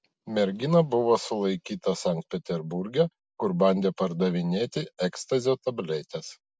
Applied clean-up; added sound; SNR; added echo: none; none; none; none.